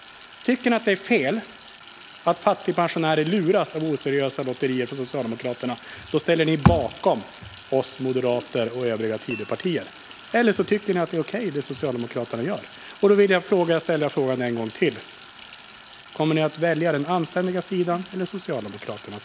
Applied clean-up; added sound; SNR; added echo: none; Sink (filling or washing) + Tap / Glass; 17 dB; none.